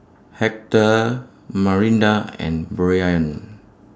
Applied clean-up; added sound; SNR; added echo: none; none; none; none.